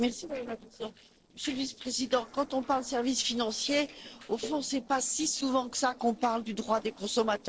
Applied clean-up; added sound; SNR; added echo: neural separator model SepFormer DNS4.